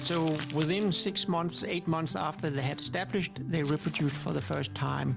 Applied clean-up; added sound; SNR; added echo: none; Crumpling, crinkling; 17 dB; none.